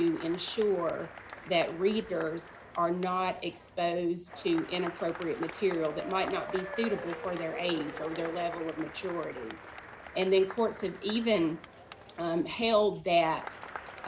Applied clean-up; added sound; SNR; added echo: none; Applause / Crowd / Cheering; 13 dB; none.